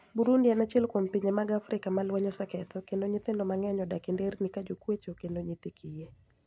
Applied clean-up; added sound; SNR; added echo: none; none; none; none.